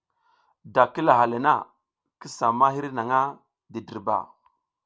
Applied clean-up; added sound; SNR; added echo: none; none; none; none.